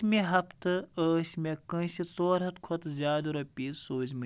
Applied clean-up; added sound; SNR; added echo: none; none; none; none.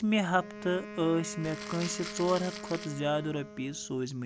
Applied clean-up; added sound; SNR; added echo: none; Crumpling, crinkling + Wind instrument, woodwind instrument; 12 dB; none.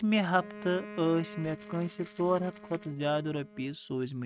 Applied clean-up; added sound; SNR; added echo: neural mask model RNNoise.